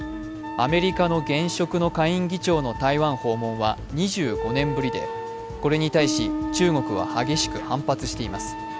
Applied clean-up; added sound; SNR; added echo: none; Guitar + Wind instrument, woodwind instrument; 7 dB; none.